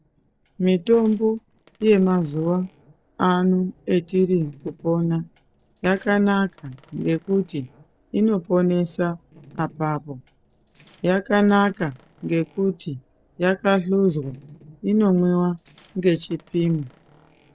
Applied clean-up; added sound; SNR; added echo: neural separator model SepFormer DNS4.